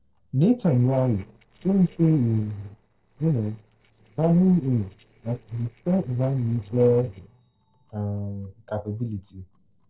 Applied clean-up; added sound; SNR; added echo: neural separator model SepFormer DNS4.